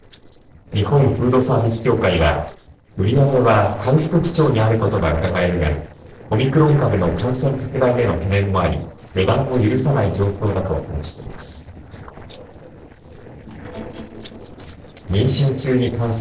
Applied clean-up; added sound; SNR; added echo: neural separator model SepFormer DNS4.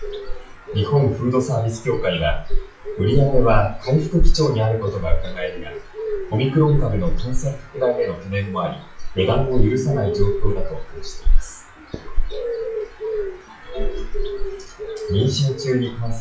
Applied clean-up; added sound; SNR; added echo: classical method WPE with log-MMSE.